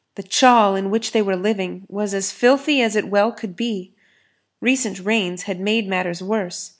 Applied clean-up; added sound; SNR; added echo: none; none; none; none.